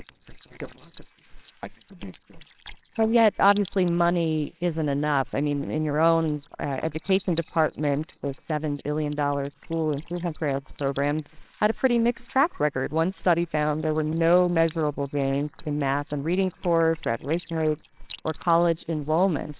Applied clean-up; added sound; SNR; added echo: neural separator model SepFormer WHAMR!.